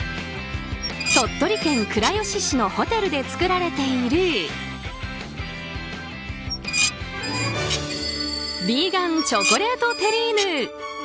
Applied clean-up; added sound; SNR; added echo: none; Dishes, pots, and pans; 5 dB; none.